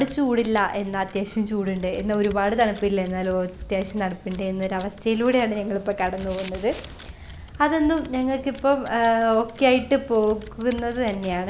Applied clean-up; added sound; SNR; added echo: none; Computer keyboard; 19 dB; none.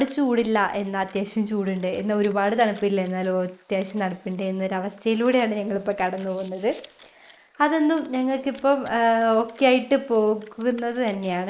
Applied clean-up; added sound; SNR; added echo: neural mask model Resemble Enhance denoiser.